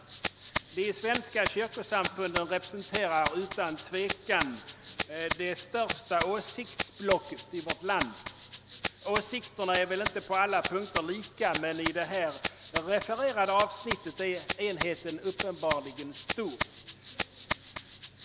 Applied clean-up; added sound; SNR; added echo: none; Rattle (instrument); 0 dB; none.